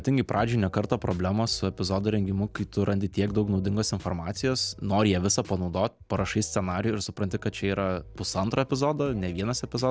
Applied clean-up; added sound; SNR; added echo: none; none; none; none.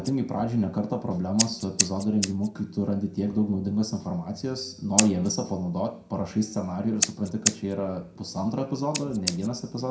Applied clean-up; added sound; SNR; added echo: none; Scissors; 6 dB; reverberation time 0.5 s.